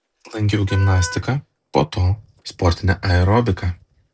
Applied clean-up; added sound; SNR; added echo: none; Wind instrument, woodwind instrument; 15 dB; none.